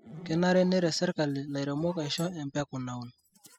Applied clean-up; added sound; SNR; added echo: classical method spectral subtraction.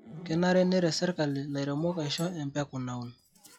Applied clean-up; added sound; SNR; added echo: classical method log-MMSE.